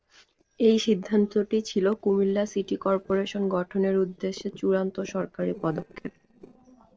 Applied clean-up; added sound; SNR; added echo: neural separator model SepFormer DNS4.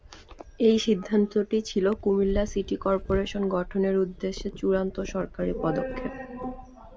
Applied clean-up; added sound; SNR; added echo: none; Purr; 13 dB; none.